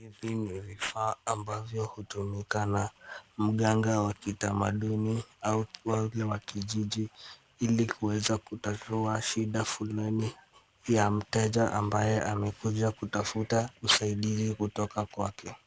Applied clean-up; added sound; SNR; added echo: none; none; none; none.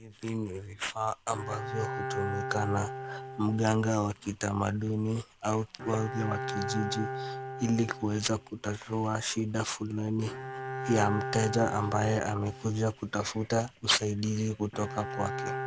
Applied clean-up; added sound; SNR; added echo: none; Bowed string instrument; 8 dB; none.